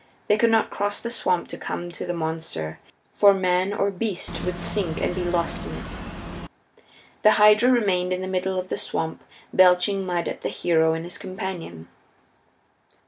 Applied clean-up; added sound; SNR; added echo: none; Boat, Water vehicle; 8 dB; none.